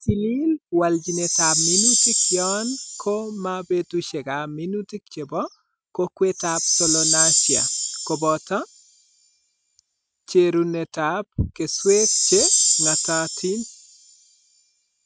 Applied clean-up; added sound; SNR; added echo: none; Chime; -1 dB; none.